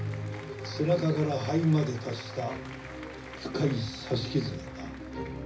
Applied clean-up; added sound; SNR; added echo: none; Applause; 16 dB; reverberation time 0.4 s.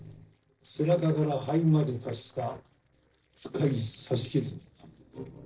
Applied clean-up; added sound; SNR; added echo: neural separator model SepFormer DNS4.